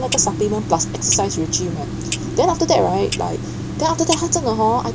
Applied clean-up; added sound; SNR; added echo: none; Clock; 6 dB; none.